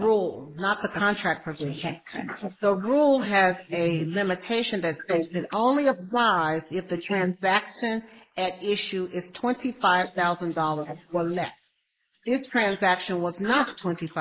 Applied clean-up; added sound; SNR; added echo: neural mask model Resemble Enhance denoiser.